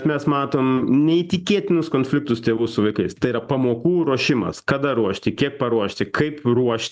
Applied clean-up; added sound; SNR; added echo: none; none; none; none.